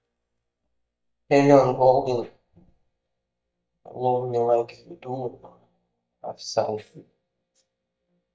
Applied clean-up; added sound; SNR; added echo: neural mask model DeepFilterNet 3.